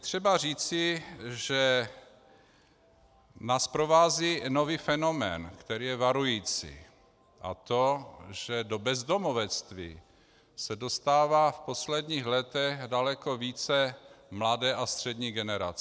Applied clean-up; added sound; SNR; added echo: none; none; none; none.